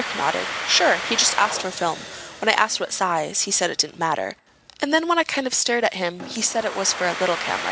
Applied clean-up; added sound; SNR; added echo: none; Domestic sounds, home sounds; 10 dB; none.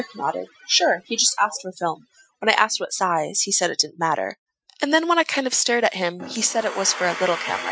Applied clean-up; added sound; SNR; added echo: classical method Wiener filter.